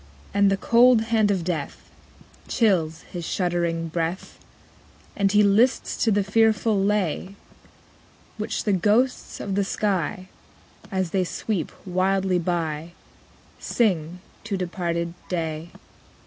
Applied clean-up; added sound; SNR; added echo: none; none; none; none.